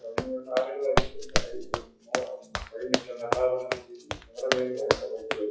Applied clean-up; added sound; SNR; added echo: classical method WPE with log-MMSE.